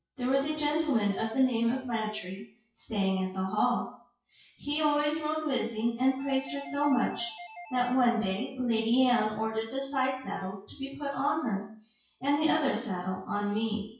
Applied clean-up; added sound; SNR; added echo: classical method WPE with log-MMSE.